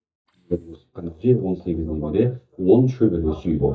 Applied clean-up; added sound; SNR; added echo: neural mask model DeepFilterNet 3.